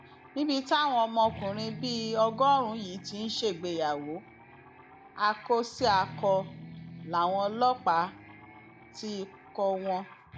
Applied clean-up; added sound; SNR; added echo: none; Guitar; 16 dB; none.